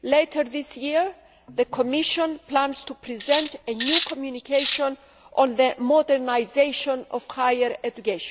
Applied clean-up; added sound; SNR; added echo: none; Cutlery, silverware; -2 dB; none.